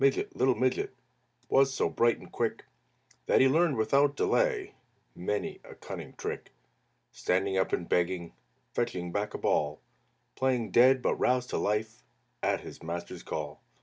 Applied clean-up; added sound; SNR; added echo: none; none; none; none.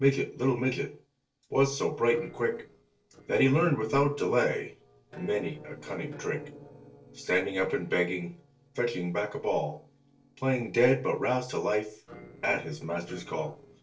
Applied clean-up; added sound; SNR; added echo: neural separator model SepFormer DNS4.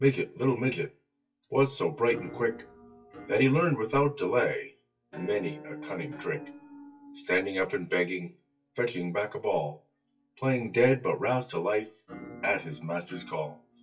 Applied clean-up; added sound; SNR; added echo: classical method WPE with log-MMSE.